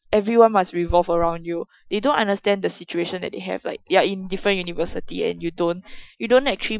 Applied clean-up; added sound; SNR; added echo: classical method Wiener filter.